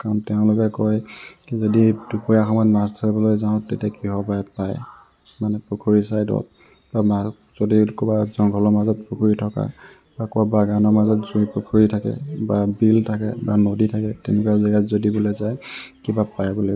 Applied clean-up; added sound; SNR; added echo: none; none; none; none.